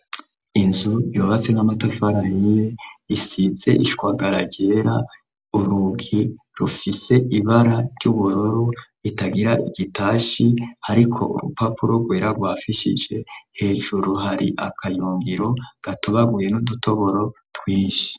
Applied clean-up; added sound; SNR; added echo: none; none; none; none.